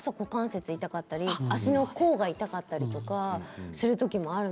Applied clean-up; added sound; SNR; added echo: none; none; none; none.